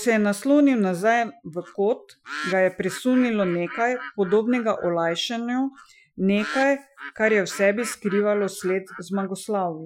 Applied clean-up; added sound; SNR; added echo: classical method Wiener filter.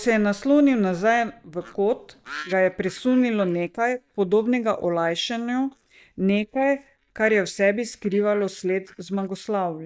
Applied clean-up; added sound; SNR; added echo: neural mask model DeepFilterNet 3.